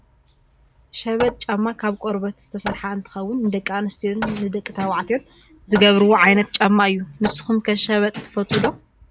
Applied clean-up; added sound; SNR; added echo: none; Hammer; 16 dB; none.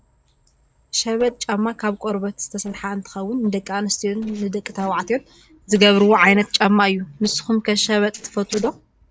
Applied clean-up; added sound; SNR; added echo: neural separator model SepFormer DNS4.